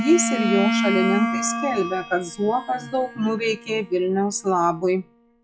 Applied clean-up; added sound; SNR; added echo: classical method log-MMSE.